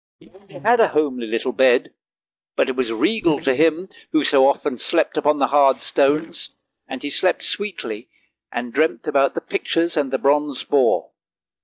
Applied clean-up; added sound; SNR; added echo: neural mask model DeepFilterNet 3.